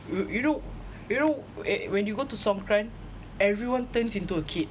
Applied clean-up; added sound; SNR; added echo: none; none; none; none.